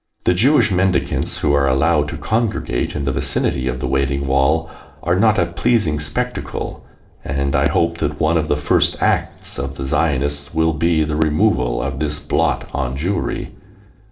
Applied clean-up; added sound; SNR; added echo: neural separator model SepFormer DNS4.